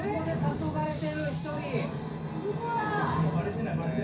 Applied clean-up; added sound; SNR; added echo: none; Fireworks; 15 dB; reverberation time 0.3 s.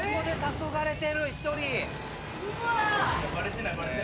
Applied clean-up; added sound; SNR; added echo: none; none; none; none.